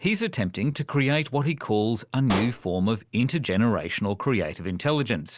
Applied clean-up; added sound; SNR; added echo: none; Explosion; 11 dB; none.